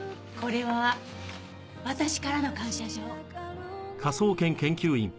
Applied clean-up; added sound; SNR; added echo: none; none; none; none.